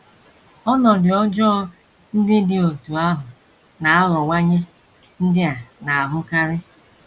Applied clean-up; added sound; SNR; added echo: none; none; none; none.